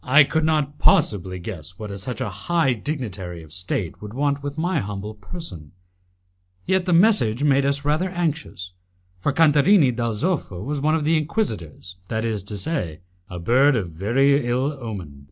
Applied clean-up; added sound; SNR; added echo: none; none; none; none.